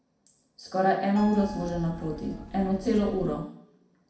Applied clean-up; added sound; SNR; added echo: none; Keyboard (musical); 11 dB; reverberation time 0.6 s.